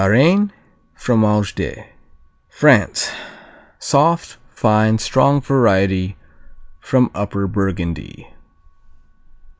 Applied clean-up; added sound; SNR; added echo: none; none; none; none.